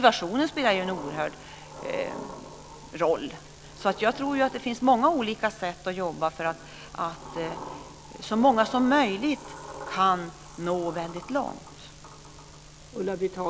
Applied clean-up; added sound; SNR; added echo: none; Sliding door; 17 dB; none.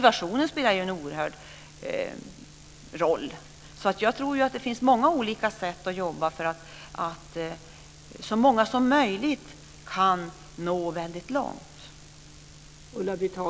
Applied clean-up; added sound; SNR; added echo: none; none; none; none.